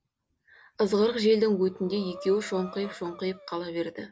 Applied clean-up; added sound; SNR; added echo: none; Breathing; 20 dB; none.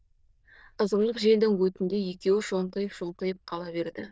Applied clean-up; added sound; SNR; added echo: neural diffusion model UNIVERSE++.